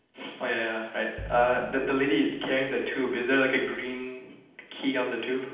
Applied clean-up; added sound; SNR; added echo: none; Bowed string instrument; 19 dB; reverberation time 0.8 s.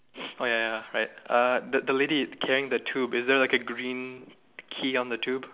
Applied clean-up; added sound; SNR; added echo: none; none; none; none.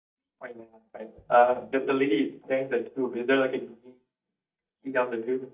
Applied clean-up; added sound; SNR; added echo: neural mask model DeepFilterNet 3.